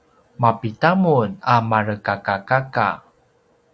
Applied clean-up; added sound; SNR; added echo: none; none; none; none.